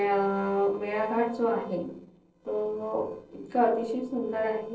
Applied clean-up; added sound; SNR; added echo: neural separator model SepFormer DNS4.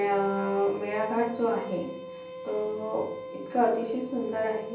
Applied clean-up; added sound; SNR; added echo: none; Bowed string instrument; 12 dB; reverberation time 0.6 s.